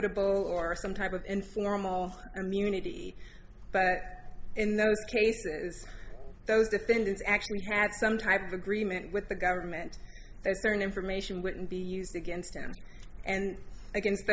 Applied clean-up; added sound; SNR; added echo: none; none; none; none.